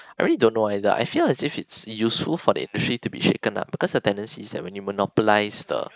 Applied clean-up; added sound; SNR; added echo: neural mask model Resemble Enhance denoiser.